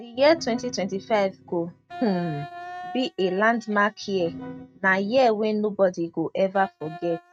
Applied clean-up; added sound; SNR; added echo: neural mask model RNNoise.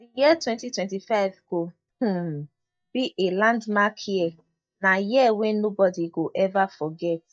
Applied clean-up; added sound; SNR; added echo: neural mask model DeepFilterNet 3.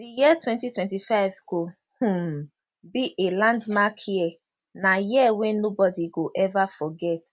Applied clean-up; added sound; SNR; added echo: none; none; none; none.